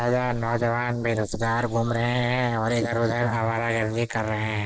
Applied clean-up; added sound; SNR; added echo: neural mask model Resemble Enhance denoiser.